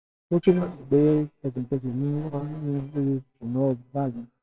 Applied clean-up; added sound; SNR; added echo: neural separator model SepFormer WHAMR!.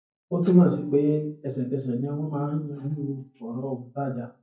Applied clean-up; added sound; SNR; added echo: neural mask model DeepFilterNet 3.